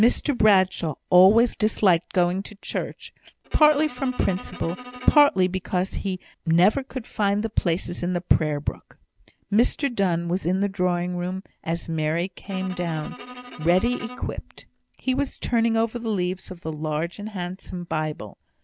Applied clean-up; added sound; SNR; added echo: none; Bowed string instrument; 17 dB; none.